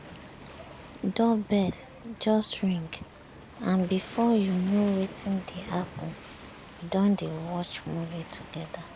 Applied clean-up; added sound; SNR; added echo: none; Waves, surf; 16 dB; none.